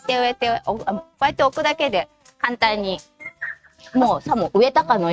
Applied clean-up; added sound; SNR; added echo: neural mask model RNNoise.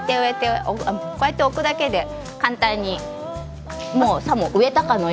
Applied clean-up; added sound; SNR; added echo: none; none; none; none.